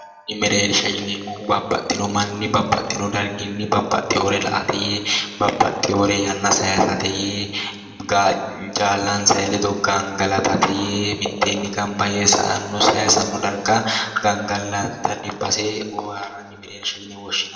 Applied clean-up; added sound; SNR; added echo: none; none; none; reverberation time 1.5 s.